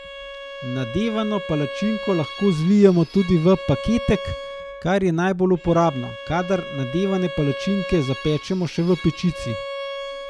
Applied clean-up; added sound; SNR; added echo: none; Bowed string instrument; 12 dB; none.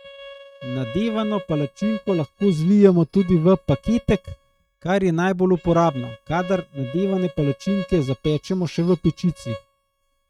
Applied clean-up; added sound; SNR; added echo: neural mask model RNNoise.